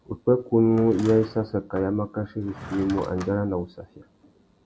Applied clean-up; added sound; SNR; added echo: none; Drawer open or close / Wood; 19 dB; none.